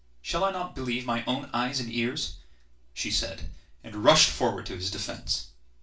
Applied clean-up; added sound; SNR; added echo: none; none; none; reverberation time 0.3 s.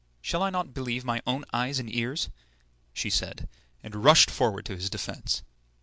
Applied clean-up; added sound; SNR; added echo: none; none; none; none.